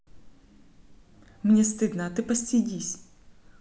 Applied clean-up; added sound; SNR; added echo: none; none; none; none.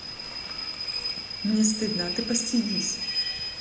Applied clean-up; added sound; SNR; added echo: none; Rain / Train; 3 dB; reverberation time 0.8 s.